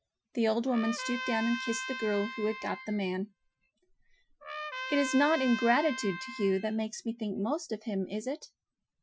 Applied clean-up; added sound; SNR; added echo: classical method Wiener filter.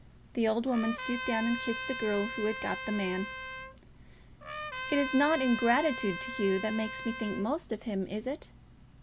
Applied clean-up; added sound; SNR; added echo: none; Trumpet; 7 dB; none.